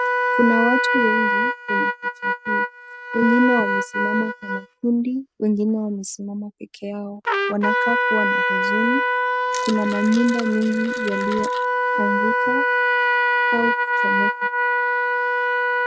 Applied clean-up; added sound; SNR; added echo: neural mask model RNNoise.